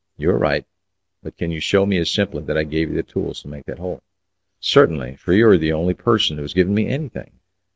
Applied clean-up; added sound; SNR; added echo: none; none; none; none.